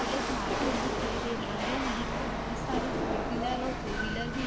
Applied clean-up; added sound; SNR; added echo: none; Rattle / Chatter / Hiss / Engine / Mechanisms; -5 dB; none.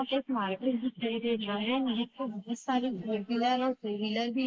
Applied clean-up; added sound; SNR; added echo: neural mask model Resemble Enhance denoiser.